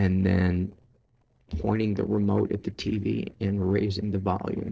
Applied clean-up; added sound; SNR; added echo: neural separator model SepFormer DNS4.